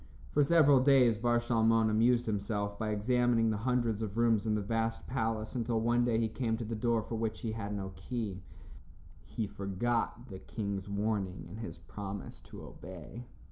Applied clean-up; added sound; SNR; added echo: none; none; none; none.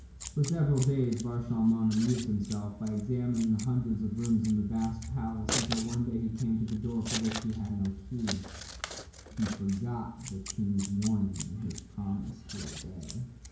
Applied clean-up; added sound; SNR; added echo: none; Scissors; 12 dB; reverberation time 0.6 s.